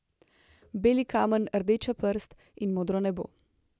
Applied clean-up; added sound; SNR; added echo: none; none; none; none.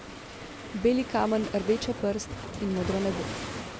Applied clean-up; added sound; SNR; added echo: none; Waves, surf; 8 dB; none.